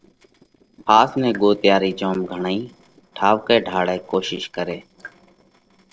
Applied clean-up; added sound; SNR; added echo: neural separator model SepFormer DNS4.